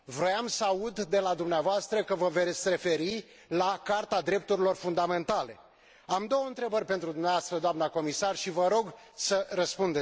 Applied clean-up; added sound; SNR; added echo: none; none; none; none.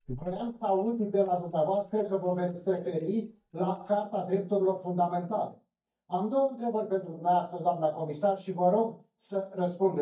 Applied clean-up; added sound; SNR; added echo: neural mask model DeepFilterNet 3.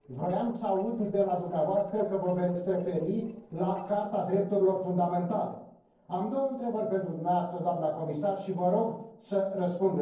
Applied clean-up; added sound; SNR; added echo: neural separator model SepFormer DNS4.